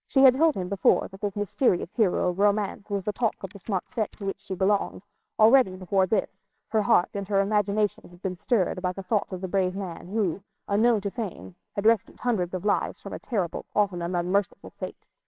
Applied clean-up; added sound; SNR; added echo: neural separator model SepFormer WHAMR!.